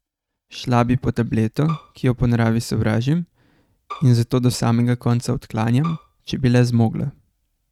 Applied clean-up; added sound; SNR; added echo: neural mask model RNNoise.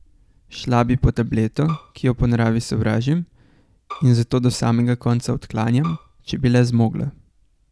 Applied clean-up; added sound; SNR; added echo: none; Bowed string instrument; 18 dB; none.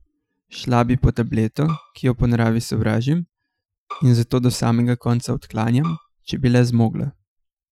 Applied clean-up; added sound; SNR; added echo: classical method Wiener filter.